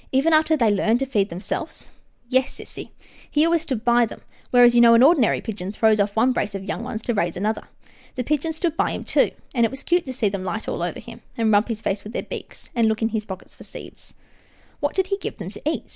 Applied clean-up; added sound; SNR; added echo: none; none; none; none.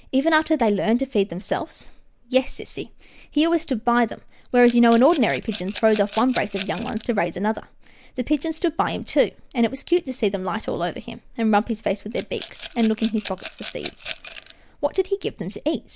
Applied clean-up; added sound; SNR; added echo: none; Rattle / Glass; 16 dB; none.